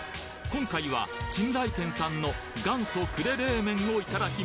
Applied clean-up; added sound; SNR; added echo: none; none; none; none.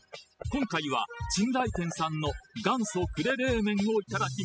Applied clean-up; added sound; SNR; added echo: classical method spectral subtraction.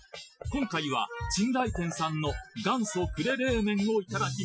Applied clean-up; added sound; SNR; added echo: classical method Wiener filter.